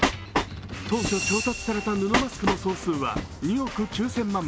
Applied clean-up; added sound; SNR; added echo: none; Train; 4 dB; none.